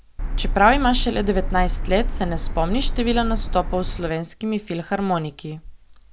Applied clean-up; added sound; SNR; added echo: none; Car; 0 dB; none.